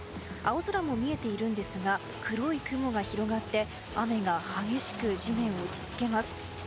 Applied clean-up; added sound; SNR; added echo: none; none; none; none.